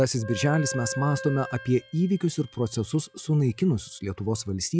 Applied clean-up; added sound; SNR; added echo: classical method log-MMSE.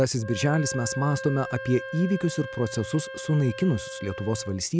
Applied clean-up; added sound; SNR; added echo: none; Wind instrument, woodwind instrument; 11 dB; none.